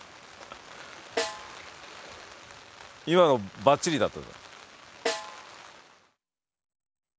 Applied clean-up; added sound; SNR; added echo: none; Snare drum; 8 dB; none.